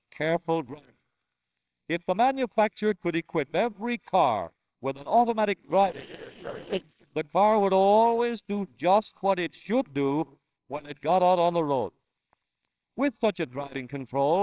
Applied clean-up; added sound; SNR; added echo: neural separator model SepFormer WHAMR!.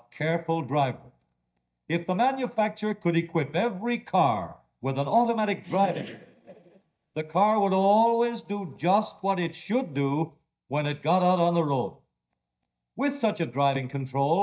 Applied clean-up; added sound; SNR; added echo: neural mask model DeepFilterNet 3.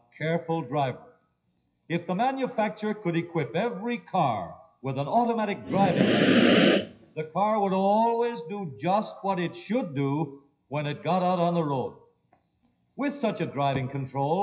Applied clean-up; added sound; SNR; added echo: classical method WPE with log-MMSE.